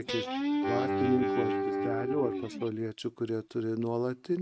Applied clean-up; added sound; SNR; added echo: neural mask model RNNoise.